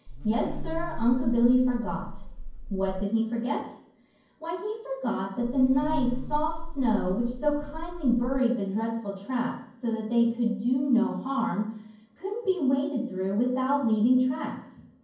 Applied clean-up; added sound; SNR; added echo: none; Buzz; 5 dB; reverberation time 0.9 s.